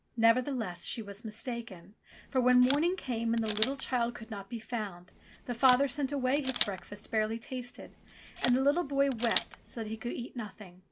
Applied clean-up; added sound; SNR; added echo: none; Camera; 8 dB; none.